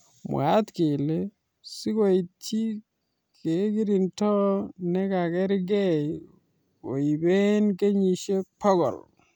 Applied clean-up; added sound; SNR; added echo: none; none; none; none.